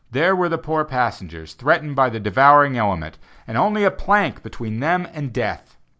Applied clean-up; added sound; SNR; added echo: none; none; none; none.